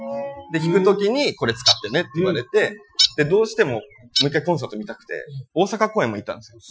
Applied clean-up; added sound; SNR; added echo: classical method Wiener filter.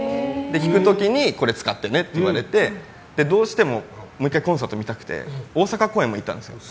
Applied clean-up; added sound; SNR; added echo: none; none; none; none.